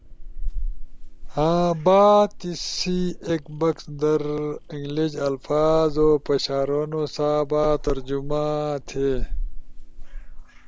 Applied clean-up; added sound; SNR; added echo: none; Meow / Purr; 7 dB; none.